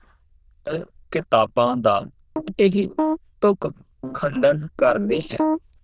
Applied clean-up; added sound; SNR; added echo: neural diffusion model UNIVERSE++.